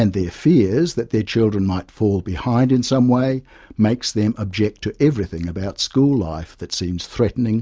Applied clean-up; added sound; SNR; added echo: none; none; none; none.